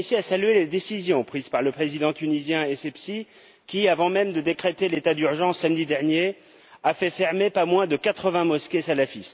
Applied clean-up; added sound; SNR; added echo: none; none; none; none.